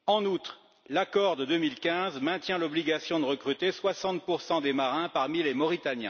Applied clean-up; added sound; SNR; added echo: none; none; none; none.